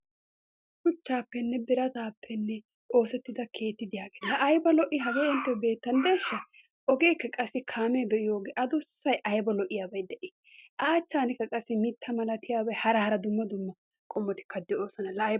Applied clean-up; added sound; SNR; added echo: none; none; none; none.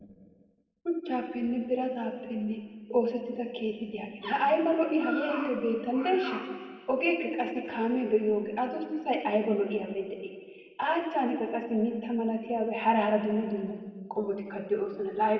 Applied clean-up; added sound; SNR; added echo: none; none; none; reverberation time 1.6 s.